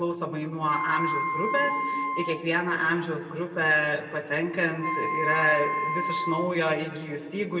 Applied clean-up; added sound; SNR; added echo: none; Wind instrument, woodwind instrument; 3 dB; reverberation time 1.6 s.